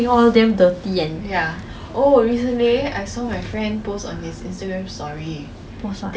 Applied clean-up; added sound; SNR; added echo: none; none; none; none.